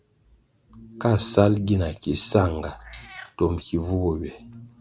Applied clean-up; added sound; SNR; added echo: none; Meow; 20 dB; none.